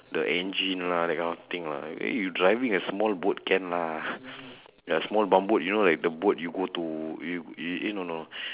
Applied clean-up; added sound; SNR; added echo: none; none; none; none.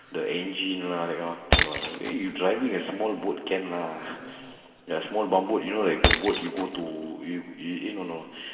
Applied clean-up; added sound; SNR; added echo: none; Shatter; 4 dB; reverberation time 2.8 s.